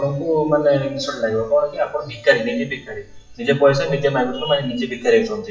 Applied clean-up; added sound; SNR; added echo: classical method WPE with log-MMSE.